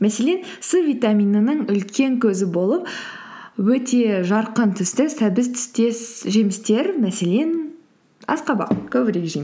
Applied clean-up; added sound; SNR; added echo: none; none; none; none.